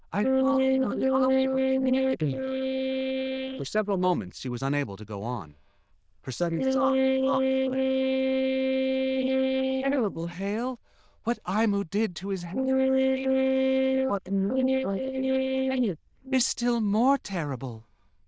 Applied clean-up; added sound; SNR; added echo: neural diffusion model UNIVERSE++.